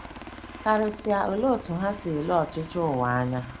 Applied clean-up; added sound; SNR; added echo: none; Aircraft; 15 dB; none.